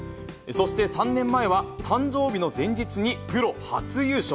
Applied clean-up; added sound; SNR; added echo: none; none; none; none.